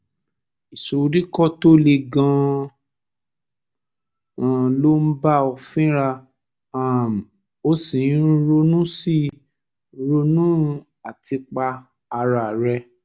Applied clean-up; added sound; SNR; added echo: none; none; none; none.